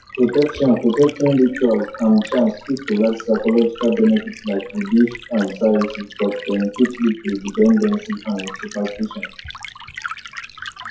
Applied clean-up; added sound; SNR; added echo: classical method WPE with log-MMSE.